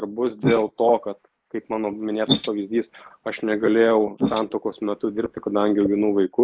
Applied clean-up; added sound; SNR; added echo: neural mask model Resemble Enhance denoiser.